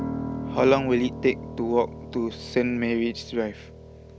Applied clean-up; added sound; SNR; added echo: none; Piano; 10 dB; none.